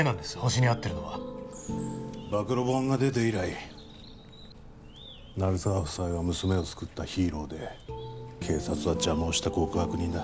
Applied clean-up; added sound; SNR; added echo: none; Bird; 20 dB; none.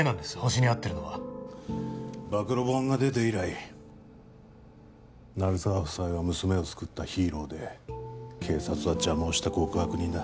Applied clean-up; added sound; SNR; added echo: none; none; none; none.